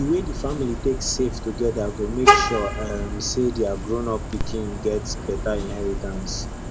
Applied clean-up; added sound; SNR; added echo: none; Vehicle horn, car horn, honking; 0 dB; none.